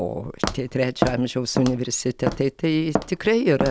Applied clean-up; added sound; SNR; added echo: none; Walk, footsteps; 6 dB; none.